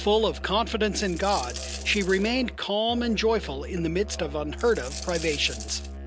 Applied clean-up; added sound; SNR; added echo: none; Coin (dropping) + Musical instrument; 10 dB; none.